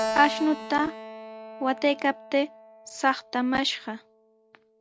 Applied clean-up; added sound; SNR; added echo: none; Keyboard (musical); 10 dB; none.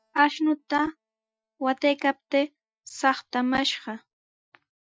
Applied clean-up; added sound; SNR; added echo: classical method Wiener filter.